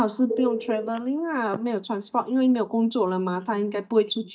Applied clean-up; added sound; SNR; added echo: neural mask model DeepFilterNet 3.